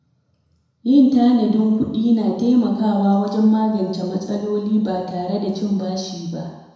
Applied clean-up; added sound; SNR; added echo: none; none; none; reverberation time 1.0 s.